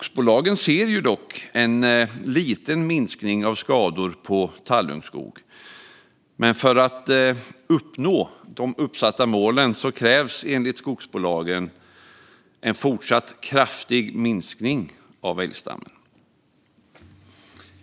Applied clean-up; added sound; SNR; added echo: none; none; none; none.